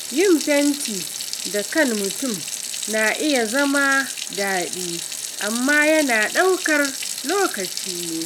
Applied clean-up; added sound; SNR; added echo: none; Sink (filling or washing) / Water tap, faucet; 7 dB; none.